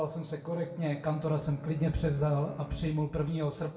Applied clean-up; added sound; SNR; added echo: none; Bowed string instrument; 16 dB; reverberation time 0.6 s.